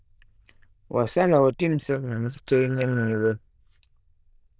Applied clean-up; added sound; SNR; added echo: neural diffusion model UNIVERSE++.